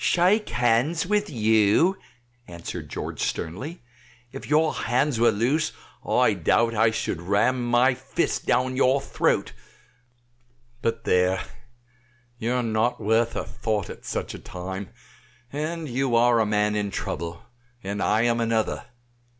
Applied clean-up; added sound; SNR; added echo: none; none; none; none.